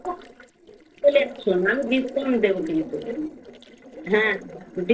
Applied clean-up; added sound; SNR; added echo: neural separator model SepFormer DNS4.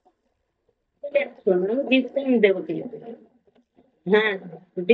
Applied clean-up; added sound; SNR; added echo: neural mask model DeepFilterNet 3.